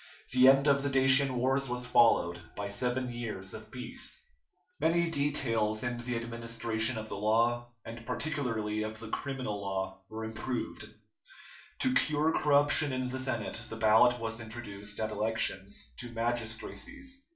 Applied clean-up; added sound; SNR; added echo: none; none; none; reverberation time 0.3 s.